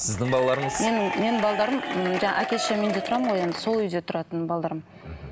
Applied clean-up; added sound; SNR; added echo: none; Applause / Crowd / Cheering; 5 dB; none.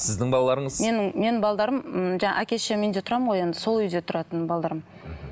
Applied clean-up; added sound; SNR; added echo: none; none; none; none.